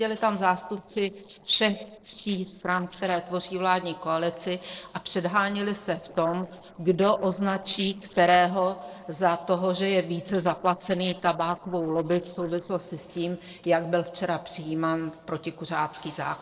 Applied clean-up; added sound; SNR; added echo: neural separator model SepFormer DNS4.